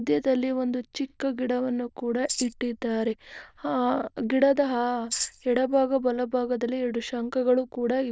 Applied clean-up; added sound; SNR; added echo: neural diffusion model UNIVERSE++.